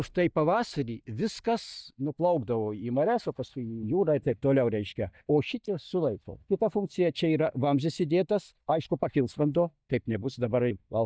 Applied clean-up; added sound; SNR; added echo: neural mask model DeepFilterNet 3.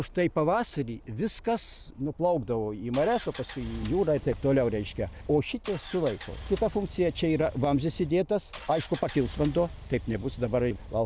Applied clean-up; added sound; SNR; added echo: none; Engine; 14 dB; none.